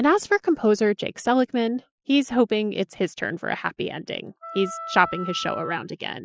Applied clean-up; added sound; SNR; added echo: classical method Wiener filter.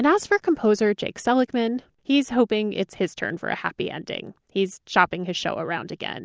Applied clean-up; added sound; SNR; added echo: none; none; none; none.